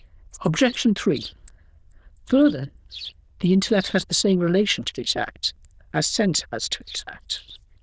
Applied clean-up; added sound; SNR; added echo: neural diffusion model UNIVERSE++.